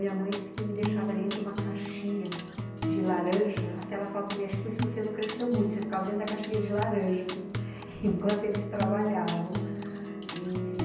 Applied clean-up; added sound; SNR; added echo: none; Acoustic guitar; 1 dB; reverberation time 0.9 s.